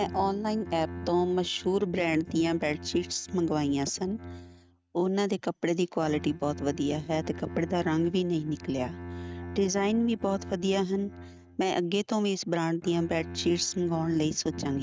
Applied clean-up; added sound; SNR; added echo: neural mask model RNNoise.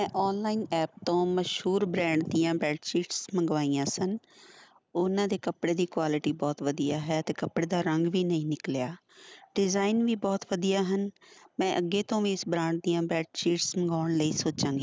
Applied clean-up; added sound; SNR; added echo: none; none; none; none.